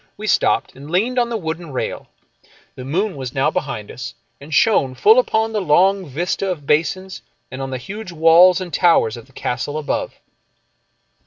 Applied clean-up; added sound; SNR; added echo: none; none; none; none.